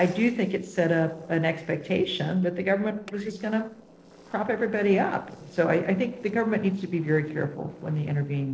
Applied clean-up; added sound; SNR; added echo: neural separator model SepFormer DNS4.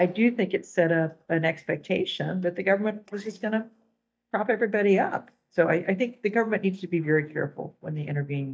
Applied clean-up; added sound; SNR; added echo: neural mask model DeepFilterNet 3.